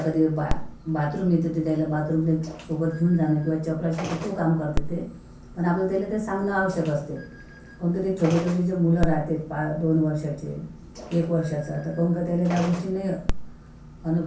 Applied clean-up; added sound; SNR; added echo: none; Telephone; 9 dB; reverberation time 0.6 s.